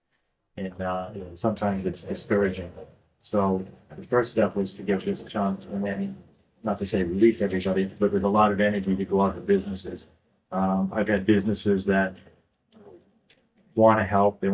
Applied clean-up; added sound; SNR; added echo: neural mask model DeepFilterNet 3.